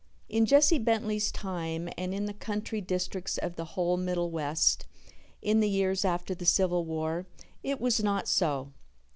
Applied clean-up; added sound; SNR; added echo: none; none; none; none.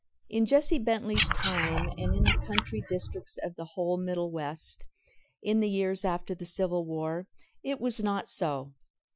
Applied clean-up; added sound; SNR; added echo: classical method Wiener filter.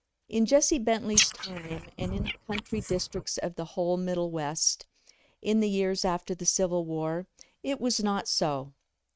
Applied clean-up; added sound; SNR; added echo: neural mask model RNNoise.